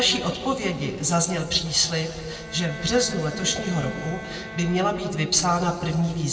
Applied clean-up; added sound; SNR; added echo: none; Bowed string instrument; 17 dB; reverberation time 2.0 s.